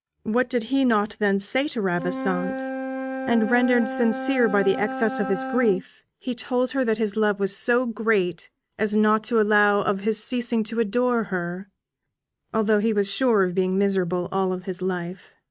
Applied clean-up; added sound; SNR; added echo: neural mask model RNNoise.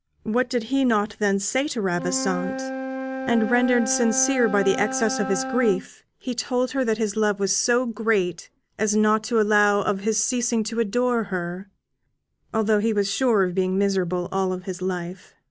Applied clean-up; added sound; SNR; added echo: none; Wind instrument, woodwind instrument; 12 dB; none.